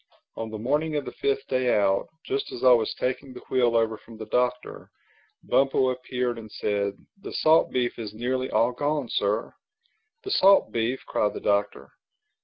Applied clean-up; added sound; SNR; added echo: none; none; none; none.